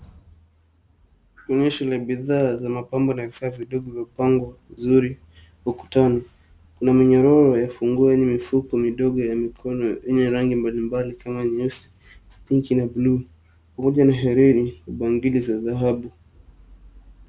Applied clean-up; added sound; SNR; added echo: none; none; none; none.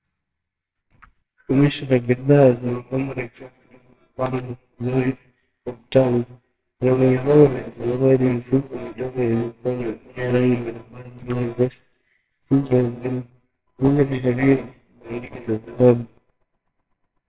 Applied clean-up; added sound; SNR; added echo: neural separator model SepFormer WHAMR!.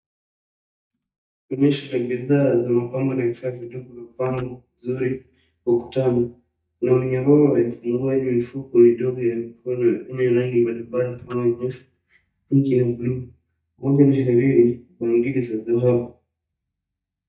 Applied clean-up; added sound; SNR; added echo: neural mask model DeepFilterNet 3.